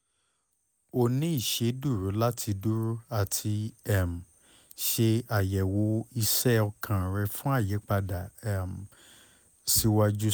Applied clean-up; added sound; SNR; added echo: none; none; none; none.